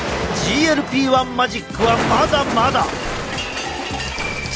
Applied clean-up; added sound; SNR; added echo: none; Explosion; 4 dB; none.